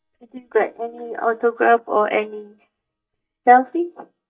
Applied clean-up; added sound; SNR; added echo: neural mask model DeepFilterNet 3.